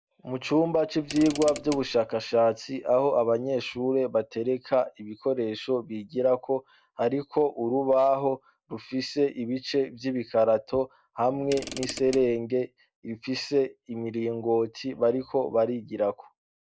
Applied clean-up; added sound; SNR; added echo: none; Mechanisms / Car; 13 dB; none.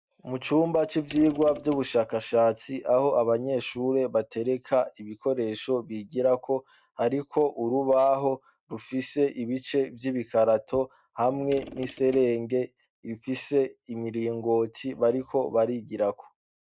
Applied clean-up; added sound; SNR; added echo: neural mask model RNNoise.